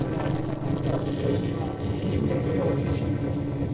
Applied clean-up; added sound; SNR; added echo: neural separator model SepFormer DNS4.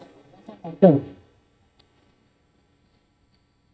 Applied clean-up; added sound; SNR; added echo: neural mask model DeepFilterNet 3.